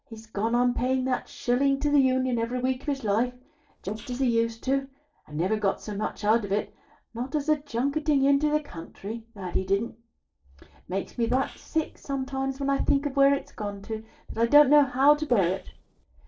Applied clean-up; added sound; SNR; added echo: neural separator model SepFormer DNS4.